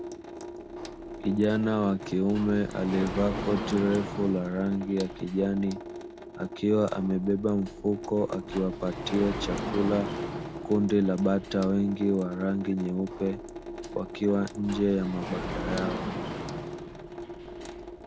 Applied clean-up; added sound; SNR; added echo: none; Sliding door + Drip / Sink (filling or washing) / Water tap, faucet; 8 dB; none.